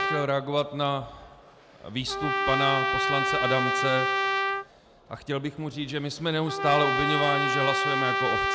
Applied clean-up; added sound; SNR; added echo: none; Trumpet; -1 dB; none.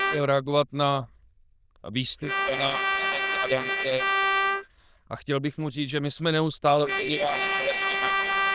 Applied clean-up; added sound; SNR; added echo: neural diffusion model UNIVERSE++.